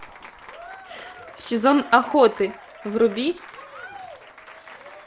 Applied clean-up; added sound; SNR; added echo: none; Applause / Crowd; 18 dB; none.